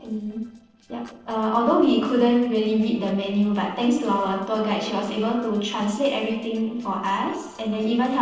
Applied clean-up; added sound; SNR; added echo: neural separator model SepFormer DNS4.